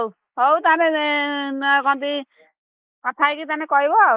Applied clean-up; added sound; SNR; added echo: neural mask model Resemble Enhance denoiser.